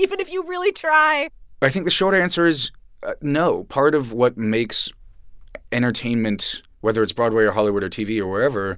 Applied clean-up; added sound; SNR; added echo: none; none; none; none.